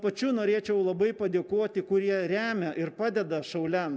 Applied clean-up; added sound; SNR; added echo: none; none; none; none.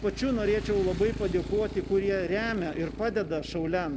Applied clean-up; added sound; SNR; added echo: none; Motorcycle; 9 dB; none.